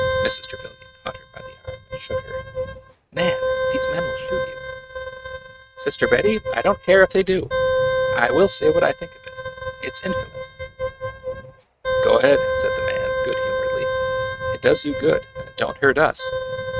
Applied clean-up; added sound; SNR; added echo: neural mask model RNNoise.